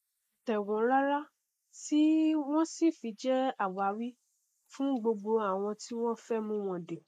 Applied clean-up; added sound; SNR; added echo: neural mask model Resemble Enhance denoiser.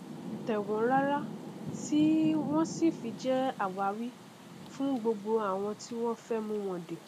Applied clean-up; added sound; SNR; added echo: none; Rain; 10 dB; none.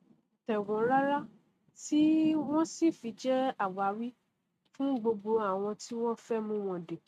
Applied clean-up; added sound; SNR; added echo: neural mask model RNNoise.